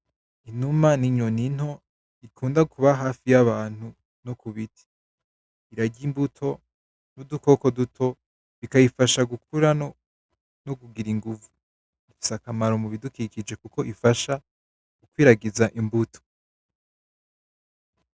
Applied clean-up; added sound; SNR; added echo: none; none; none; none.